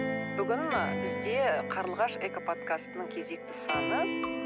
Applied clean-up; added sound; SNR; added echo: none; none; none; none.